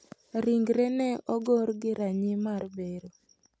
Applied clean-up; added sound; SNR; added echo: none; none; none; none.